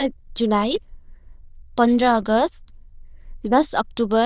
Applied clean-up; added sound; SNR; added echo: neural diffusion model UNIVERSE++.